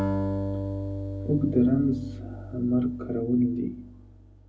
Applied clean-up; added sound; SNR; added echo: none; Acoustic guitar; 5 dB; reverberation time 0.3 s.